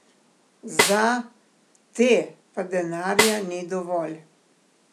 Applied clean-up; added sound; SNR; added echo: none; Snare drum; 1 dB; none.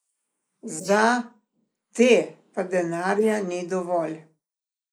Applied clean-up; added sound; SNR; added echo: neural mask model Resemble Enhance denoiser.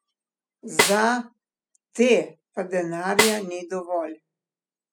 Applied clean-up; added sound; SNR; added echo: classical method spectral subtraction.